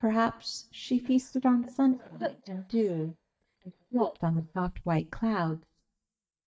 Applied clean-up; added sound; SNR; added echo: neural mask model DeepFilterNet 3.